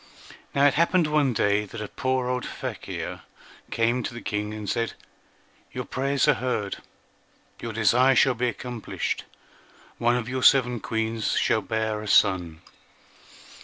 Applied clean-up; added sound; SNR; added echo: none; none; none; none.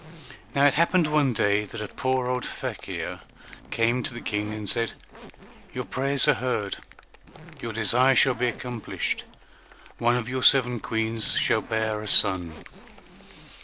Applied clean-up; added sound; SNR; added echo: none; Clapping + Zipper (clothing); 18 dB; none.